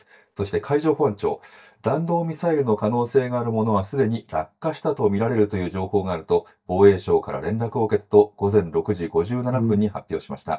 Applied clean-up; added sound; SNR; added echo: neural mask model DeepFilterNet 3.